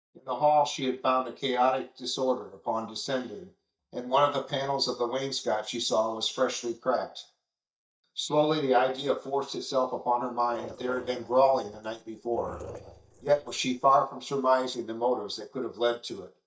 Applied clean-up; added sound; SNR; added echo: neural mask model DeepFilterNet 3.